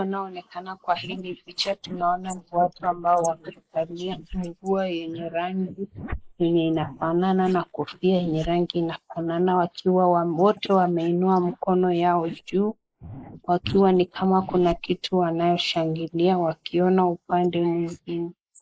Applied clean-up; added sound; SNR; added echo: neural mask model Resemble Enhance denoiser.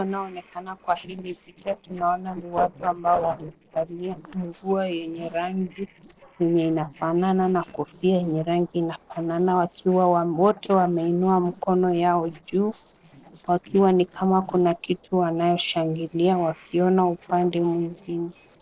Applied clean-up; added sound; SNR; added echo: neural separator model SepFormer DNS4.